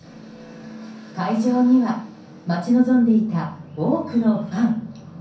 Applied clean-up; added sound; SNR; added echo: none; none; none; reverberation time 0.6 s.